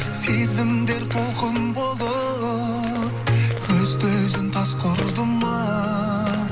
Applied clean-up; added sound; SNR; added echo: none; Gunshot, gunfire; 18 dB; none.